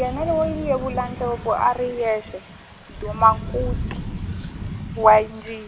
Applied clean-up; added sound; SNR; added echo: none; Thunder / Rain; 8 dB; none.